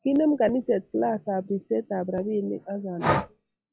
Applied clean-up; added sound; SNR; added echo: classical method log-MMSE.